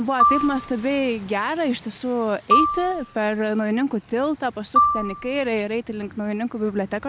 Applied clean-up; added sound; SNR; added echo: none; Marimba, xylophone; 2 dB; none.